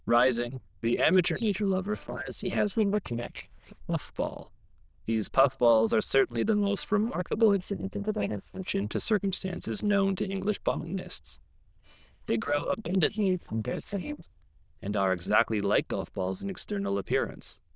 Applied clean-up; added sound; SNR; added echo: neural diffusion model UNIVERSE++.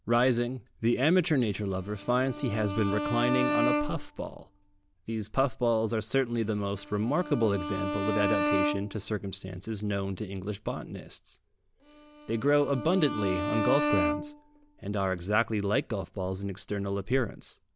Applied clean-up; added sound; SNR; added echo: none; Bowed string instrument; 4 dB; none.